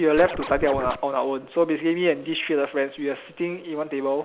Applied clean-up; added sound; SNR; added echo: none; Scratching (performance technique); 8 dB; none.